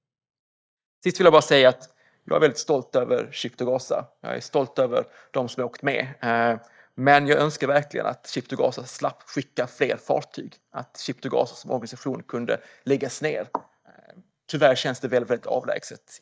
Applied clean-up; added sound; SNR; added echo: neural mask model DeepFilterNet 3.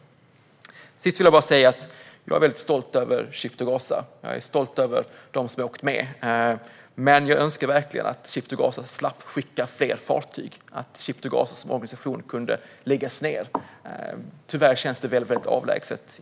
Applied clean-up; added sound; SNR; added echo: none; none; none; none.